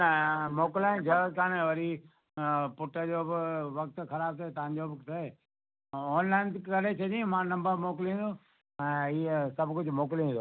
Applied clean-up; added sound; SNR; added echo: none; none; none; none.